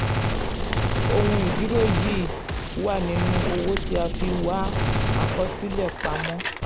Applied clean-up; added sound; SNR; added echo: none; Gunshot, gunfire + Writing; -3 dB; none.